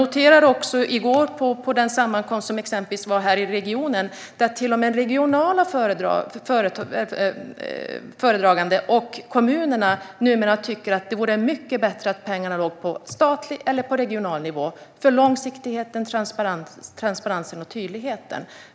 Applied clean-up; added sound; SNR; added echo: none; none; none; none.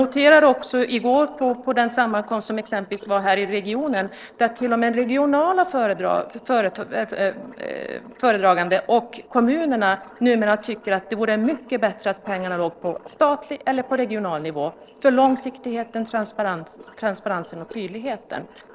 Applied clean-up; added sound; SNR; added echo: neural separator model SepFormer DNS4.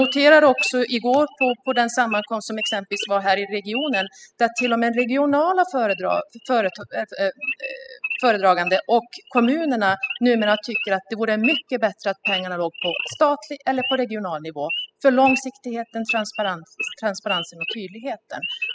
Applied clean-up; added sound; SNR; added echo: classical method spectral subtraction.